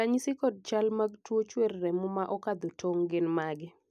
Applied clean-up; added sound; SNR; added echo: none; none; none; none.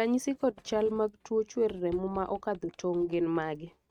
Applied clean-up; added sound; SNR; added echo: neural mask model RNNoise.